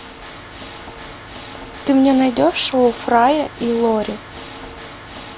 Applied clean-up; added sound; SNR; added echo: none; Water / Mechanisms; 15 dB; none.